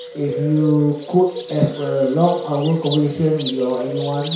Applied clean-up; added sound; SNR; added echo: none; Bird; 10 dB; reverberation time 0.6 s.